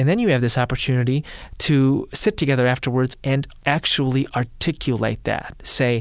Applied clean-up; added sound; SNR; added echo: none; none; none; none.